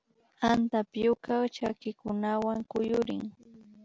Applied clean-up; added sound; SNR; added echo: none; none; none; none.